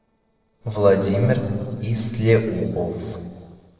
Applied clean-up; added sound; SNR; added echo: neural separator model SepFormer DNS4.